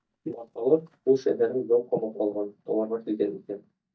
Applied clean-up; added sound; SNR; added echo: neural mask model DeepFilterNet 3.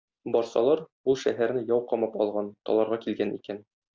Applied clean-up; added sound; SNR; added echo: none; none; none; none.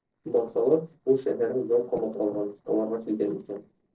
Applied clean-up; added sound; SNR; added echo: neural separator model SepFormer DNS4.